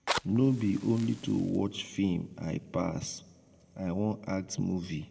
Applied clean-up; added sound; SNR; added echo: none; Fire; 13 dB; reverberation time 1.3 s.